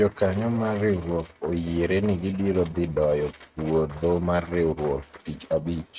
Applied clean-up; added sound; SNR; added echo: neural mask model RNNoise.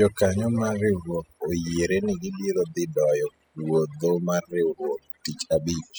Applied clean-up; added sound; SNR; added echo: classical method spectral subtraction.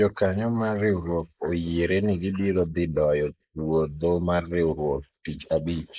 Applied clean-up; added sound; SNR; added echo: neural mask model Resemble Enhance denoiser.